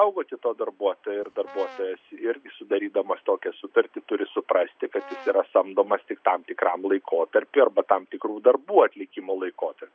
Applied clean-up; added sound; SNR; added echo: none; Brass instrument; 19 dB; none.